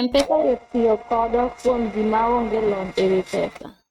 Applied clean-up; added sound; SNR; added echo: neural mask model RNNoise.